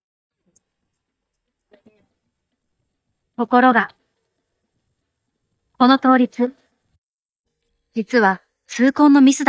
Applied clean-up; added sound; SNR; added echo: neural mask model DeepFilterNet 3.